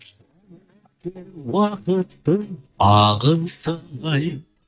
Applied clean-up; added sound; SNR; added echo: neural mask model DeepFilterNet 3.